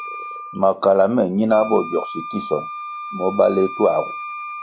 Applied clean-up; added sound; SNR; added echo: none; Wind instrument, woodwind instrument; 11 dB; none.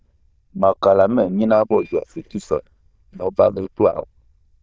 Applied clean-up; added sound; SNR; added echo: neural diffusion model UNIVERSE++.